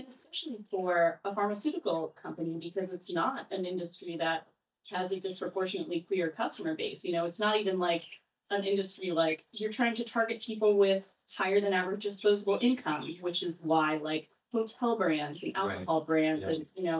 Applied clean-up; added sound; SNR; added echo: neural mask model DeepFilterNet 3.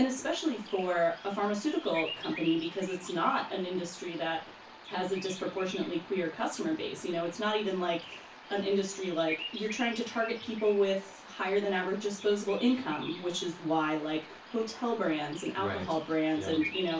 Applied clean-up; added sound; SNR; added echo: none; Bird vocalization, bird call, bird song; 14 dB; reverberation time 0.3 s.